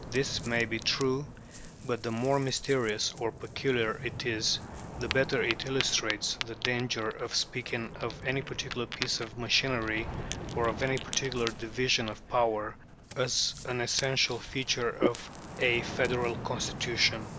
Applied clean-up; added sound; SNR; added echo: none; Ocean; 9 dB; none.